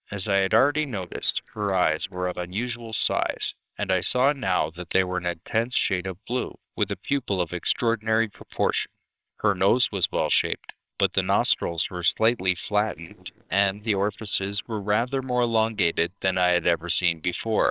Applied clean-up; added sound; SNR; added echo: neural separator model SepFormer WHAMR!.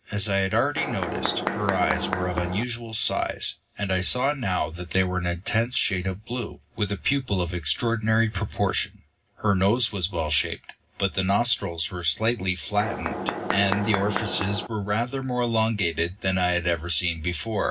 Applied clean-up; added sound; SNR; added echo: none; Mechanisms; 3 dB; reverberation time 0.4 s.